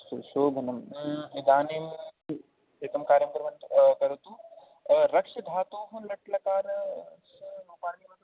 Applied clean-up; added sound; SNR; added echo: none; none; none; none.